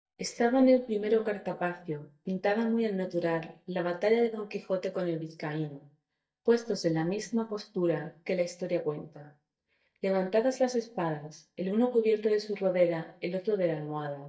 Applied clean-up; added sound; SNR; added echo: neural mask model DeepFilterNet 3.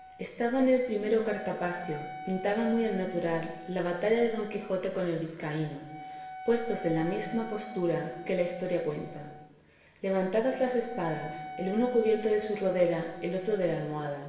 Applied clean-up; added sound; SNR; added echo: none; Wind instrument, woodwind instrument; 14 dB; reverberation time 1.2 s.